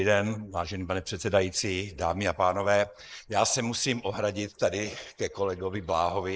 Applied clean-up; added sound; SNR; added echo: neural mask model Resemble Enhance denoiser.